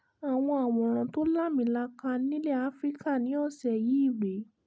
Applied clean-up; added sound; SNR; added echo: none; none; none; none.